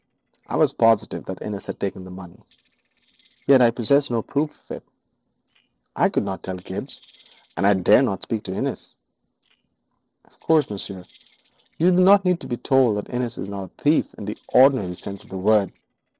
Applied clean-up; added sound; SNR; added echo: neural separator model SepFormer DNS4.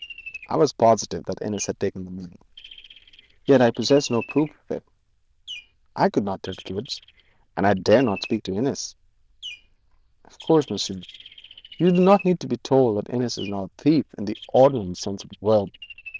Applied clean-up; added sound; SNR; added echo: neural diffusion model UNIVERSE++.